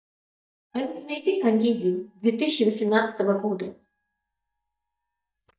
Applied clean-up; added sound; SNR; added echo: neural mask model DeepFilterNet 3.